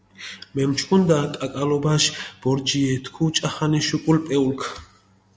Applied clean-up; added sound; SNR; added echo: none; none; none; none.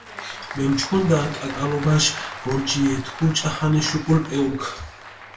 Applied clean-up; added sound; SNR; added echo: none; Applause; 13 dB; reverberation time 0.2 s.